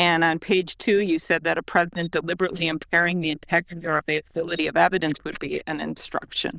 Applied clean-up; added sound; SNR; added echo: neural diffusion model UNIVERSE++.